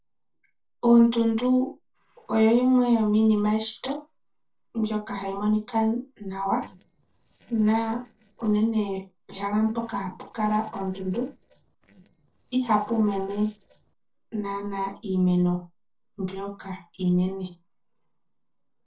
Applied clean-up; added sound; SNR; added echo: neural separator model SepFormer DNS4.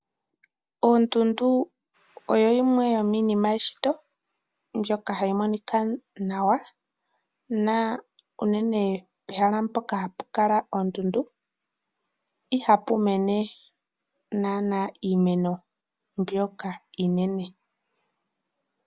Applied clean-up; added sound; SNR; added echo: none; none; none; none.